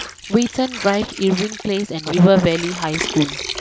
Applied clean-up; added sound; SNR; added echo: none; Water; 11 dB; none.